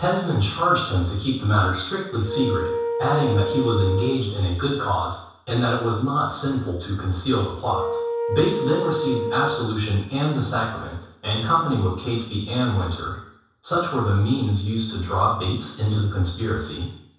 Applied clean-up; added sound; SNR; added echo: none; Wind instrument, woodwind instrument; 4 dB; reverberation time 0.7 s.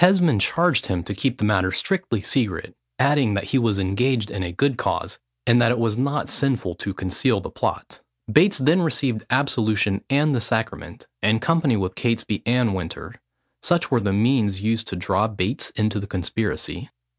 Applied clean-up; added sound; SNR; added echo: none; none; none; none.